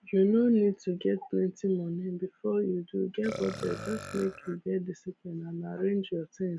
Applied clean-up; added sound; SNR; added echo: none; Burping, eructation; 14 dB; none.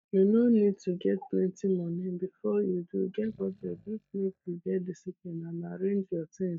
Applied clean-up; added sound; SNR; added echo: neural mask model DeepFilterNet 3.